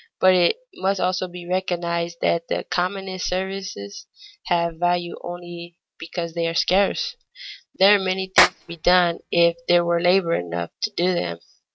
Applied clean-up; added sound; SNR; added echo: neural mask model RNNoise.